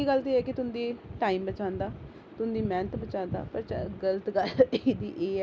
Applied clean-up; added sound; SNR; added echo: none; none; none; none.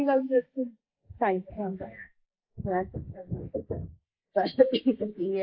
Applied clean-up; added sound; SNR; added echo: neural mask model Resemble Enhance denoiser.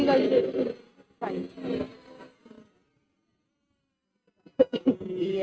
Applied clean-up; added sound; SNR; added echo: neural mask model RNNoise.